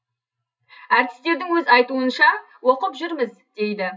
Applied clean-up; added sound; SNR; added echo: none; none; none; reverberation time 0.2 s.